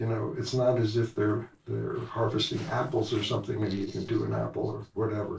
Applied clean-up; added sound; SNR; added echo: neural separator model SepFormer DNS4.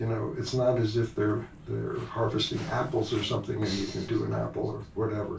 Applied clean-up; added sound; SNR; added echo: none; Walk, footsteps; 19 dB; reverberation time 0.2 s.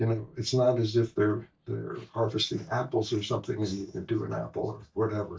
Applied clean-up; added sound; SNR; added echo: neural mask model DeepFilterNet 3.